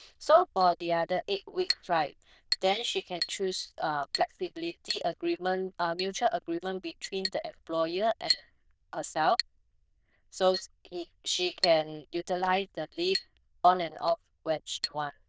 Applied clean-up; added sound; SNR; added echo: neural diffusion model UNIVERSE++.